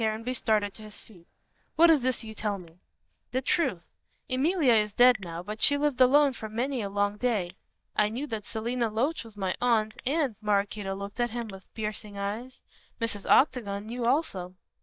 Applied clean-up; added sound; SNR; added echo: neural mask model DeepFilterNet 3.